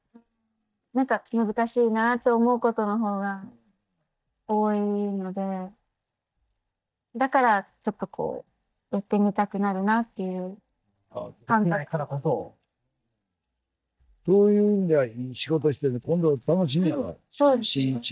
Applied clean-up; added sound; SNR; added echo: neural mask model DeepFilterNet 3.